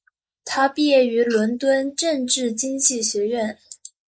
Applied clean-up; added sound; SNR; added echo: neural mask model Resemble Enhance denoiser.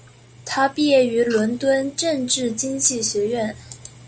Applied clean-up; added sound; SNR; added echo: none; none; none; none.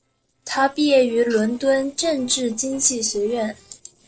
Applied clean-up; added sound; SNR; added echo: neural separator model SepFormer DNS4.